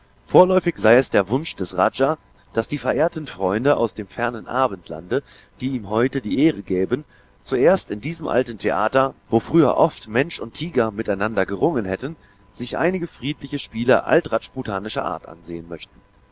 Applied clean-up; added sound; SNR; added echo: none; none; none; none.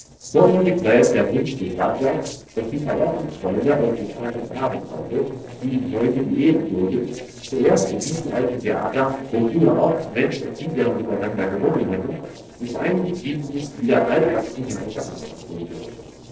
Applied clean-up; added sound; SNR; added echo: neural separator model SepFormer DNS4.